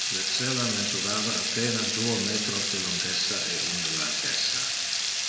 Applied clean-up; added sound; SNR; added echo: none; Water tap, faucet / Liquid; -4 dB; reverberation time 1.9 s.